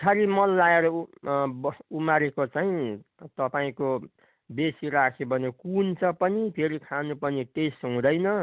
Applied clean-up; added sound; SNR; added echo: none; none; none; none.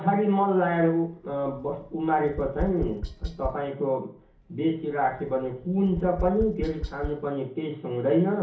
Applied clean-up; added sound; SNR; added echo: none; Tap; 11 dB; reverberation time 0.7 s.